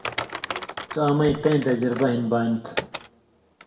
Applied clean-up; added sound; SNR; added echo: none; Typing; 10 dB; reverberation time 0.7 s.